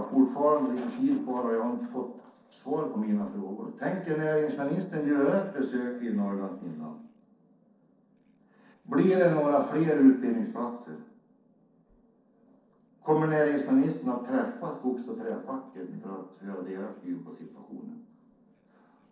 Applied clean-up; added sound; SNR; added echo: neural separator model SepFormer DNS4.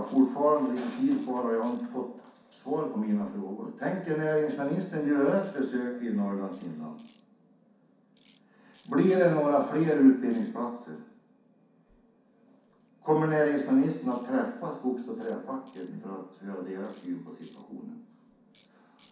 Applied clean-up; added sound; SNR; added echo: none; Tools; 19 dB; reverberation time 0.6 s.